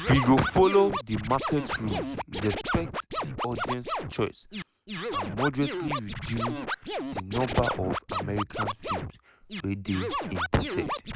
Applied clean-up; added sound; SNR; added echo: none; Scratching (performance technique); 4 dB; none.